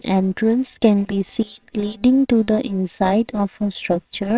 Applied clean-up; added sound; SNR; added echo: neural separator model SepFormer WHAMR!.